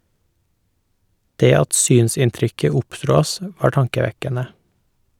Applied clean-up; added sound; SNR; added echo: none; none; none; none.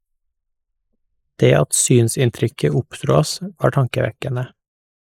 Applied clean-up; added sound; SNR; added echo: neural mask model Resemble Enhance denoiser.